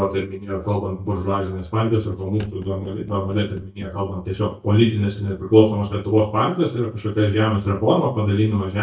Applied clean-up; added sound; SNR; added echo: neural mask model DeepFilterNet 3.